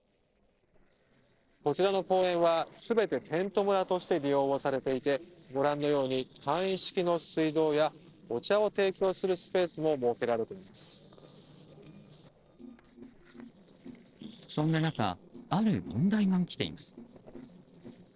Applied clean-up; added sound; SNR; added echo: neural separator model SepFormer DNS4.